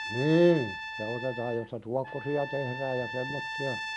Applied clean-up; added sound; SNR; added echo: none; Trumpet; 8 dB; none.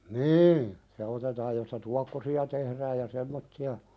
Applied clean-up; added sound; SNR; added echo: none; none; none; none.